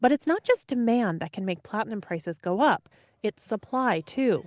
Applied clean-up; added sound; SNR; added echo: none; none; none; none.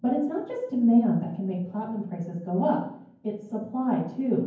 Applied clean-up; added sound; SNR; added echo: none; none; none; reverberation time 0.9 s.